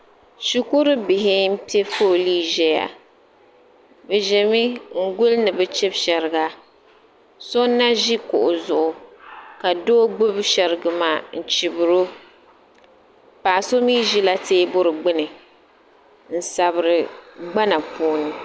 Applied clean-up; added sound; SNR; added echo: none; none; none; none.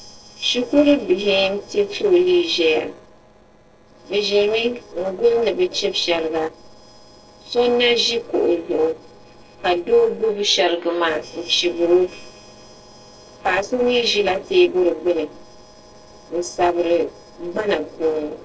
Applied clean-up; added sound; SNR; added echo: neural separator model SepFormer DNS4.